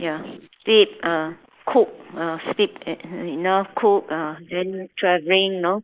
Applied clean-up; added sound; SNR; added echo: neural mask model Resemble Enhance denoiser.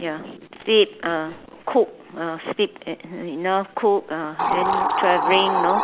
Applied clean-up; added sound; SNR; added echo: none; Hiss; 3 dB; none.